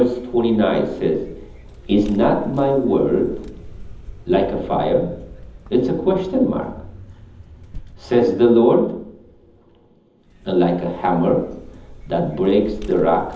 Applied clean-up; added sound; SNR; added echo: none; Vehicle; 17 dB; reverberation time 0.8 s.